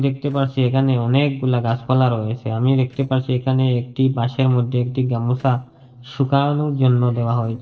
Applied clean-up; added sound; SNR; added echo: neural separator model SepFormer DNS4.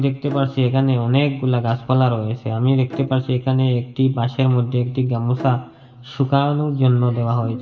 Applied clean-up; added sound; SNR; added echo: none; Bowed string instrument; 20 dB; reverberation time 2.9 s.